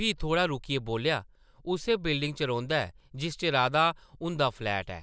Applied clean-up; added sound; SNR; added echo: none; none; none; none.